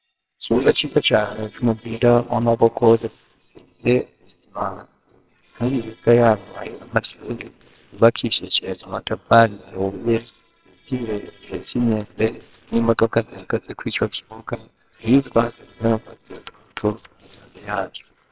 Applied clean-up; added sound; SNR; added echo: neural separator model SepFormer WHAMR!.